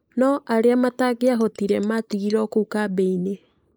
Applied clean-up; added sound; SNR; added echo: neural mask model Resemble Enhance denoiser.